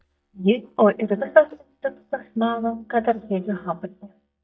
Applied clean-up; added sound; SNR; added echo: neural mask model DeepFilterNet 3.